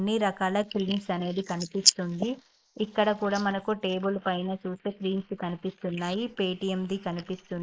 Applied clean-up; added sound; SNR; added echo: neural mask model Resemble Enhance denoiser.